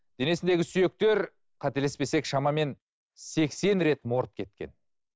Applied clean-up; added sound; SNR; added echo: neural mask model Resemble Enhance denoiser.